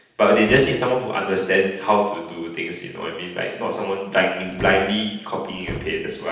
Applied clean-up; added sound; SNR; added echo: none; Slam; 15 dB; reverberation time 0.9 s.